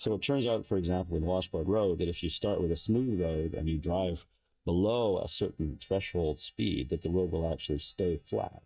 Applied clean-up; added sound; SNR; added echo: neural mask model DeepFilterNet 3.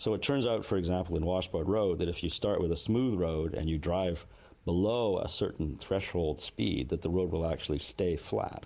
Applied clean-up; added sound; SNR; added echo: none; none; none; none.